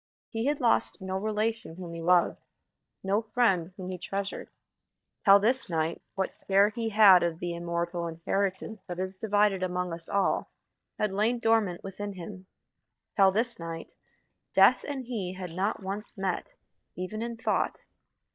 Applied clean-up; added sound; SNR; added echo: neural mask model DeepFilterNet 3.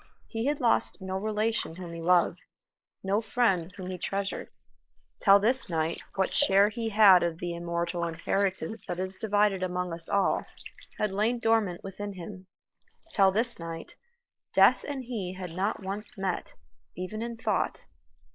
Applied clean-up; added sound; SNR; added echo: neural mask model Resemble Enhance denoiser.